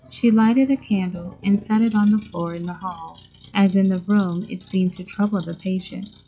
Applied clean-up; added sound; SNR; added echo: classical method log-MMSE.